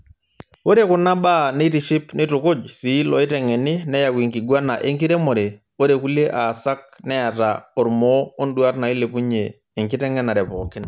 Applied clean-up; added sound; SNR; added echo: none; none; none; none.